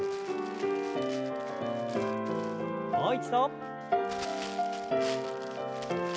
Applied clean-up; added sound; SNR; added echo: none; Wind instrument, woodwind instrument + Crumpling, crinkling; 14 dB; none.